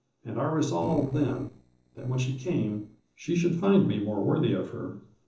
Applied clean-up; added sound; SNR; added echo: neural separator model SepFormer DNS4.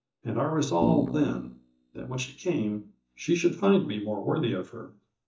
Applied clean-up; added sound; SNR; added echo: neural mask model DeepFilterNet 3.